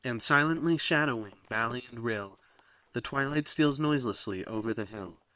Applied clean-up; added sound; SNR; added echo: neural separator model SepFormer WHAM!.